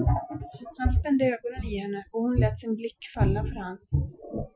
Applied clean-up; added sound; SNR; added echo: classical method Wiener filter.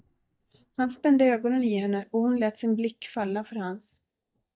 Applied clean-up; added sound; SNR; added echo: neural mask model DeepFilterNet 3.